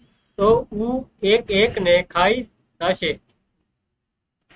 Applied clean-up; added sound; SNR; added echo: neural mask model RNNoise.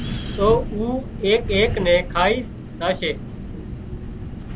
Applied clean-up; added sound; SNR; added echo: none; Wind; 6 dB; none.